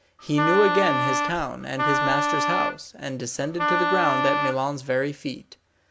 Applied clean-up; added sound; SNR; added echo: none; Wind instrument, woodwind instrument; -2 dB; none.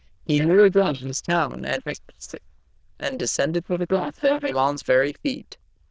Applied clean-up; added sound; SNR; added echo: neural diffusion model UNIVERSE++.